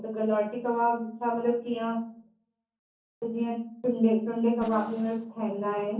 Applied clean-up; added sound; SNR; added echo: neural separator model SepFormer DNS4.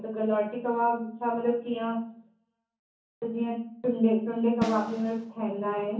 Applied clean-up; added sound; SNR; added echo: none; Snare drum; 6 dB; reverberation time 0.6 s.